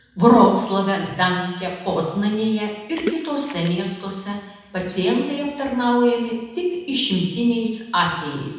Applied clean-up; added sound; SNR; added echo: none; Water / Splash, splatter; 15 dB; reverberation time 1.0 s.